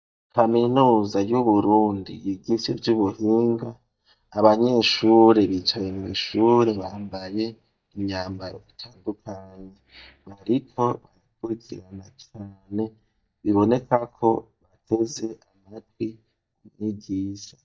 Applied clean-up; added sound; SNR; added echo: neural mask model DeepFilterNet 3.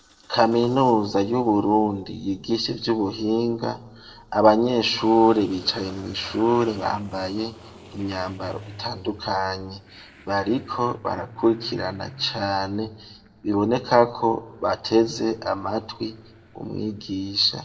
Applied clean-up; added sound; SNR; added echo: neural separator model SepFormer DNS4.